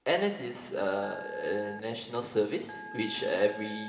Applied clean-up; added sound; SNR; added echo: none; Telephone; 15 dB; reverberation time 2.5 s.